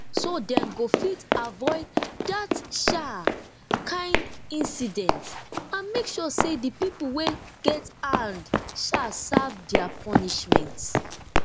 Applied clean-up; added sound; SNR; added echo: none; Run; -3 dB; none.